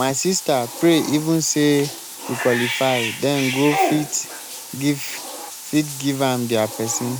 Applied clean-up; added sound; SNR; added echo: none; Bathtub (filling or washing) / Cat; 8 dB; none.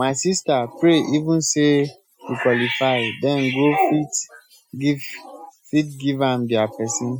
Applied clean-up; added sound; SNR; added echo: classical method Wiener filter.